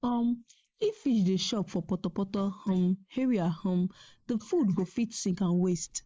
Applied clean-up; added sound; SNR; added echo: neural mask model Resemble Enhance denoiser.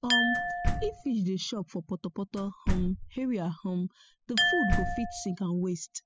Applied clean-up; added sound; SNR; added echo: classical method spectral subtraction.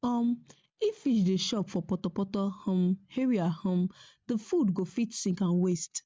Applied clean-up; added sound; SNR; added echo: none; none; none; none.